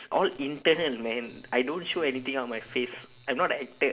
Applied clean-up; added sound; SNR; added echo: none; none; none; reverberation time 0.4 s.